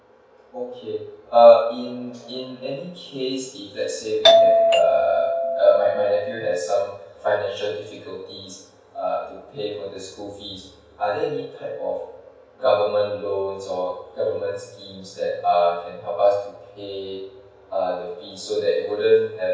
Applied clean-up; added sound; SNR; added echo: none; Doorbell; -5 dB; reverberation time 0.5 s.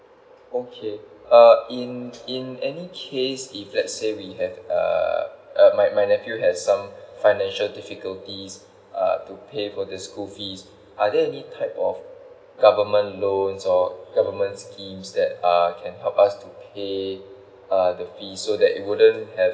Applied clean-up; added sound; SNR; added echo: none; none; none; none.